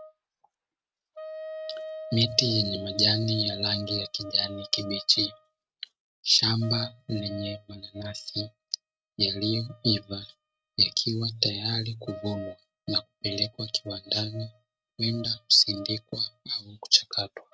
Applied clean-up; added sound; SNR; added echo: neural mask model RNNoise.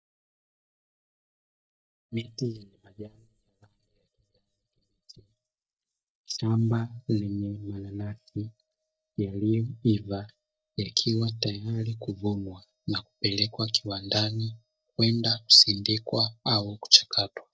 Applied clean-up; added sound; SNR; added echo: neural mask model DeepFilterNet 3.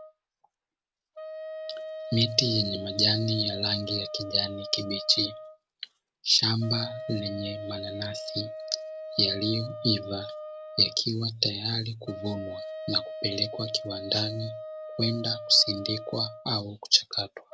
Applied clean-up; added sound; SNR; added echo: none; Wind instrument, woodwind instrument; 10 dB; none.